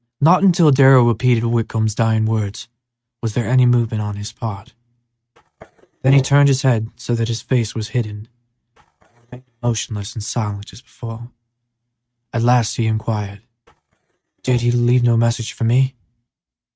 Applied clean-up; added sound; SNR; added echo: neural mask model RNNoise.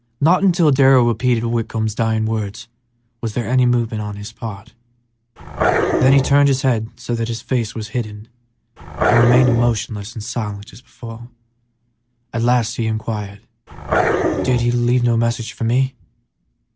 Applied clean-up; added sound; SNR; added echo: none; Growling; 0 dB; none.